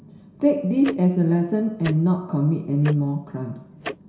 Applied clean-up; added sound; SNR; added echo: none; Tick-tock; 17 dB; reverberation time 0.7 s.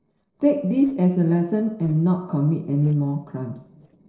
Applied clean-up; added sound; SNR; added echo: neural separator model SepFormer DNS4.